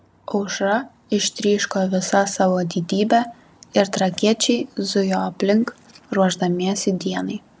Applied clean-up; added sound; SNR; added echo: none; none; none; none.